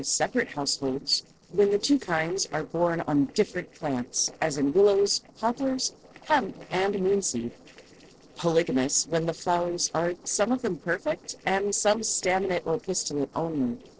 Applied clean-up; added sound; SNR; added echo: neural separator model SepFormer DNS4.